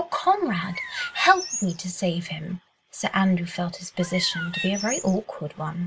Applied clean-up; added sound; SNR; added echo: none; Bird; 7 dB; none.